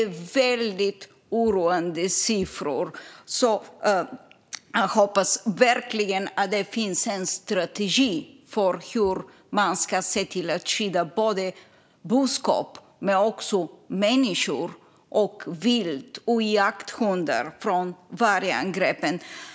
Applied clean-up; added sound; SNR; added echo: none; none; none; none.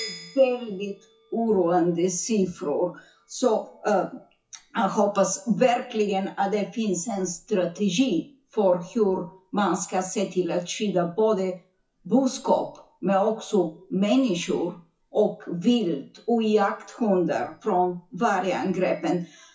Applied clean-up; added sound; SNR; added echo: classical method WPE with log-MMSE.